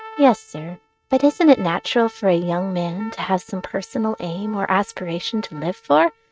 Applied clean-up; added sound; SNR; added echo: neural mask model RNNoise.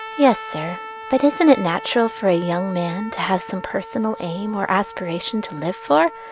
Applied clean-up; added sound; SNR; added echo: none; Trumpet; 14 dB; none.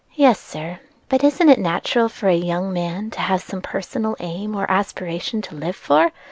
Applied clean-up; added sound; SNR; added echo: none; none; none; none.